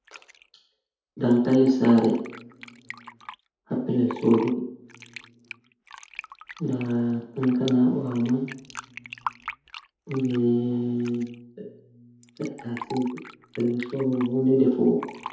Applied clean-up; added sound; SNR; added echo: none; Fill (with liquid); 17 dB; reverberation time 0.8 s.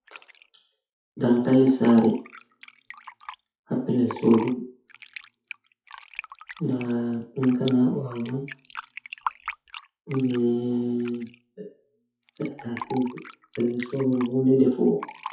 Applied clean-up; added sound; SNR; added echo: classical method WPE with log-MMSE.